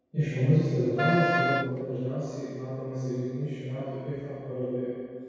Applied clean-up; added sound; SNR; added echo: none; Wind instrument, woodwind instrument; 0 dB; reverberation time 1.9 s.